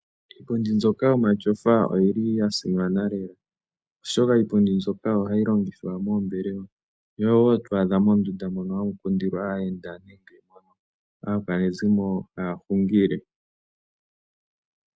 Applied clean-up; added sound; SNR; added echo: none; none; none; none.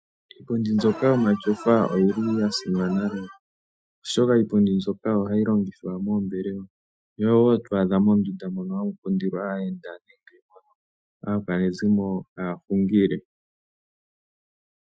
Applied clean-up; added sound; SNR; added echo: classical method Wiener filter.